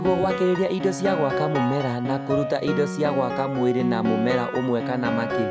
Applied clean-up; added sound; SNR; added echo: none; Piano; 4 dB; none.